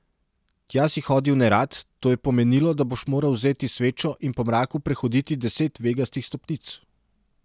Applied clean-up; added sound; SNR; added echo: none; none; none; none.